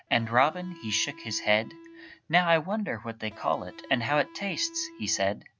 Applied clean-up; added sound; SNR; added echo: none; Electric guitar; 20 dB; none.